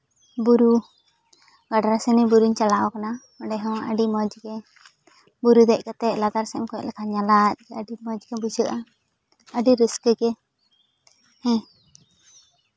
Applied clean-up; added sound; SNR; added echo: none; none; none; none.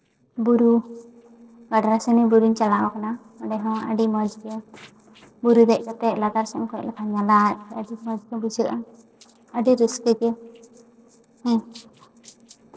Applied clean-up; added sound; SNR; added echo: neural separator model SepFormer DNS4.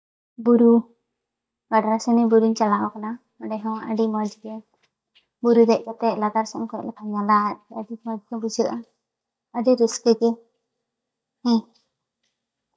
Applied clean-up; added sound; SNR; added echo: neural mask model DeepFilterNet 3.